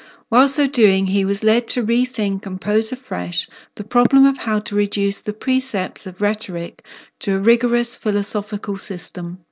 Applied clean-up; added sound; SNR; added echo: none; none; none; none.